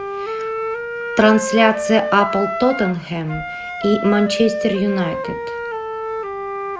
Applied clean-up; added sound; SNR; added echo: none; Wind instrument, woodwind instrument; 5 dB; none.